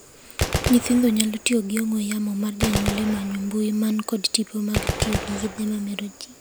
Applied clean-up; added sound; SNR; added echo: none; Gunshot, gunfire; 6 dB; none.